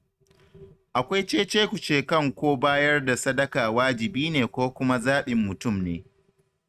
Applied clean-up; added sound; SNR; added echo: neural mask model RNNoise.